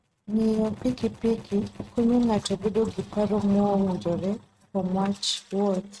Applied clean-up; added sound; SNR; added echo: neural mask model RNNoise.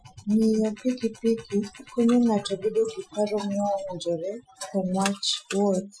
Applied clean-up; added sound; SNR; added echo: classical method Wiener filter.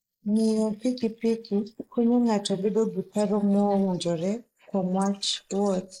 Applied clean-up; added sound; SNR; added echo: neural mask model Resemble Enhance denoiser.